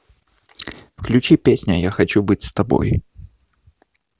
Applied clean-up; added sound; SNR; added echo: none; none; none; none.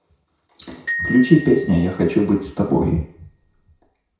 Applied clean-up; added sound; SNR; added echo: none; Glockenspiel; 12 dB; reverberation time 0.6 s.